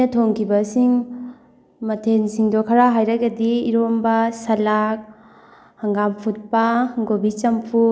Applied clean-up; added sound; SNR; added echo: none; none; none; none.